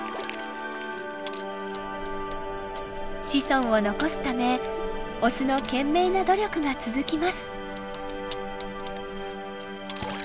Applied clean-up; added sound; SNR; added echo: none; Keys jangling; 20 dB; none.